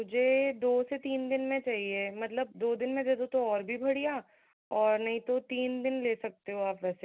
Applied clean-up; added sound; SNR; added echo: none; none; none; none.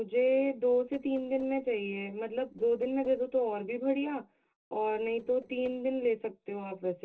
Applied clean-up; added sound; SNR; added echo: neural separator model SepFormer DNS4.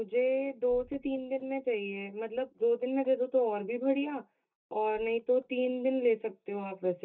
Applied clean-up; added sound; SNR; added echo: neural mask model DeepFilterNet 3.